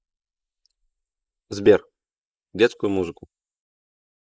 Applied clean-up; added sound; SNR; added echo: neural mask model Resemble Enhance denoiser.